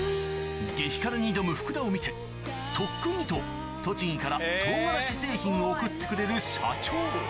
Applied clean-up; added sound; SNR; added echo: none; none; none; none.